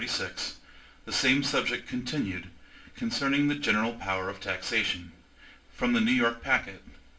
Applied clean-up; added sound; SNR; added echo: none; none; none; reverberation time 0.3 s.